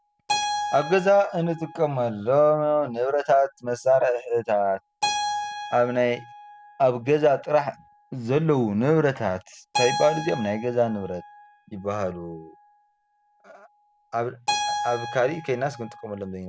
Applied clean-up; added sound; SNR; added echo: none; Keyboard (musical); 9 dB; none.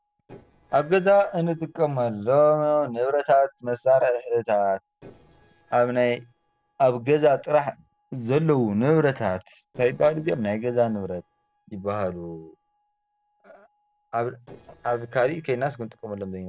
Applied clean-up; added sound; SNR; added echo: neural separator model SepFormer DNS4.